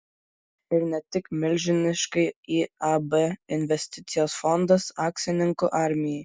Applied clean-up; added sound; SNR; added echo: none; none; none; none.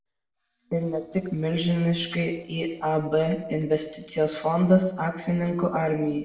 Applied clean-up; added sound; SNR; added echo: neural separator model SepFormer DNS4.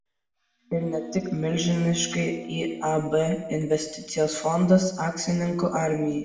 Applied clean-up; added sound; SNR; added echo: none; Wind instrument, woodwind instrument; 16 dB; reverberation time 0.8 s.